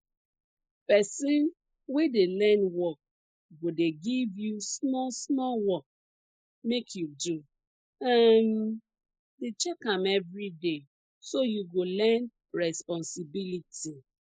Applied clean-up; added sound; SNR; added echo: neural mask model Resemble Enhance denoiser.